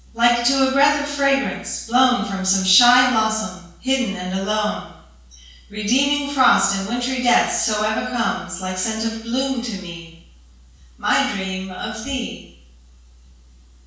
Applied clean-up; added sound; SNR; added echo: none; none; none; reverberation time 0.6 s.